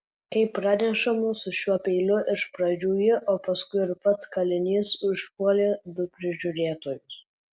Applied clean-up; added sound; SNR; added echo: none; none; none; none.